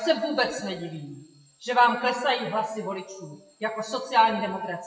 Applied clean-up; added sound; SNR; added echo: classical method WPE with log-MMSE.